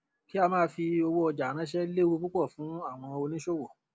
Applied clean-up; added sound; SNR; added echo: none; none; none; none.